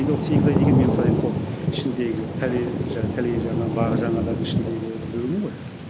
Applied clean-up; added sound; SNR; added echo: none; Thunder / Rain; -3 dB; none.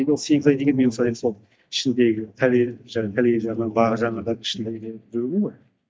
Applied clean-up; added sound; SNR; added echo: neural mask model DeepFilterNet 3.